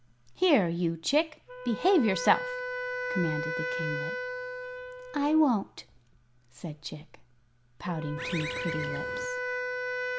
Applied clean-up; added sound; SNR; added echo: none; Wind instrument, woodwind instrument + Bird; 5 dB; none.